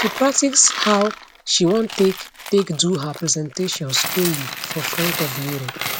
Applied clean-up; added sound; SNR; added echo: none; Coin (dropping); 8 dB; none.